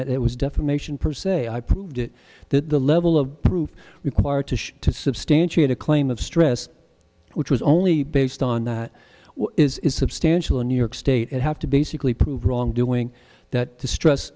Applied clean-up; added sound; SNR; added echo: none; none; none; none.